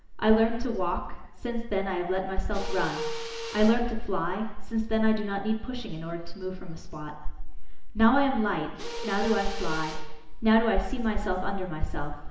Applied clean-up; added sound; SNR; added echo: none; Mechanisms; 13 dB; reverberation time 1.0 s.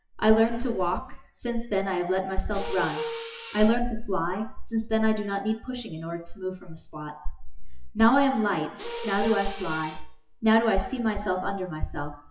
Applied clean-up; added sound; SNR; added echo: classical method WPE with log-MMSE.